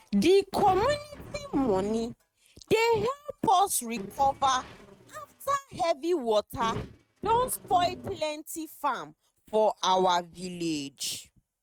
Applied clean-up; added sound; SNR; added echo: neural mask model RNNoise.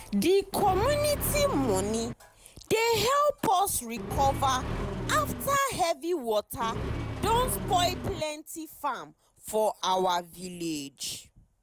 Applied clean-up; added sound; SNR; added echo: none; Accelerating, revving, vroom; 5 dB; none.